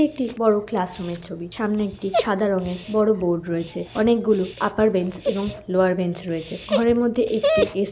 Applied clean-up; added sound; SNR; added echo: none; Dog; 8 dB; none.